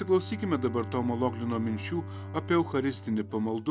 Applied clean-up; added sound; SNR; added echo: none; Bowed string instrument; 10 dB; none.